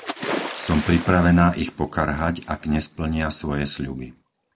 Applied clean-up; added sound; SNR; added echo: none; Splash, splatter; 13 dB; none.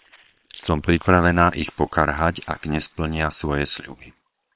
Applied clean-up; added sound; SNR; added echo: neural separator model SepFormer WHAM!.